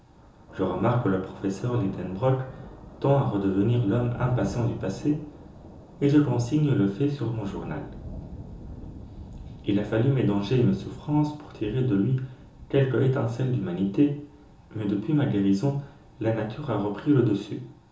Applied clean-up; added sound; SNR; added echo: none; Thunder; 17 dB; reverberation time 0.6 s.